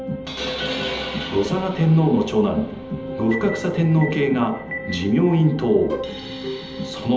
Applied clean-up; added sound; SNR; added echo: none; Bowed string instrument; 12 dB; reverberation time 1.2 s.